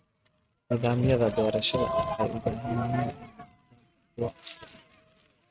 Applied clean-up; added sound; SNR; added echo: neural mask model RNNoise.